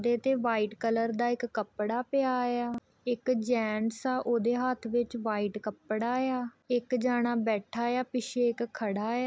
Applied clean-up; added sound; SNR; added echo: none; none; none; none.